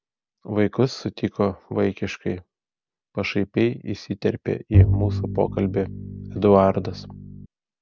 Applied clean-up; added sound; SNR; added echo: none; Bowed string instrument; 0 dB; none.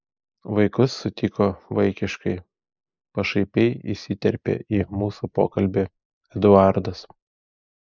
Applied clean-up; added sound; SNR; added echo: neural mask model Resemble Enhance denoiser.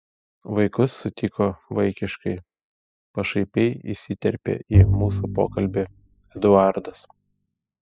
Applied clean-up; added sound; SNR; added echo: classical method spectral subtraction.